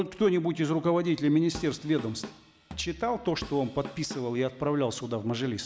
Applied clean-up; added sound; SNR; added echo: none; Drum kit; 16 dB; none.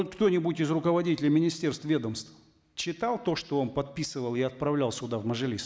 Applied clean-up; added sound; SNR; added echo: none; none; none; none.